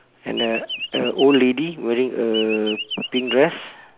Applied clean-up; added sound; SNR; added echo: none; Chirp, tweet; 7 dB; none.